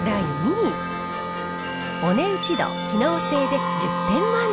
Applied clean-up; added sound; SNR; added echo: none; Wind instrument, woodwind instrument; 4 dB; none.